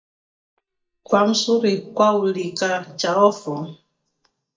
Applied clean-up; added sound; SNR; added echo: neural mask model DeepFilterNet 3.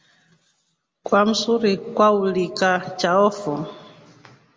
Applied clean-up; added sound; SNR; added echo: none; none; none; none.